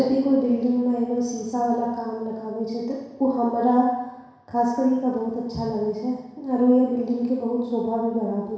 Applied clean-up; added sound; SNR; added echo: none; none; none; reverberation time 1.1 s.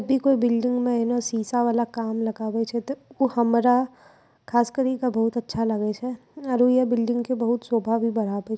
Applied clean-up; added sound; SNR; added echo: none; none; none; none.